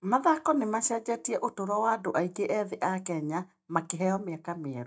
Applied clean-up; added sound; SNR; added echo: neural mask model DeepFilterNet 3.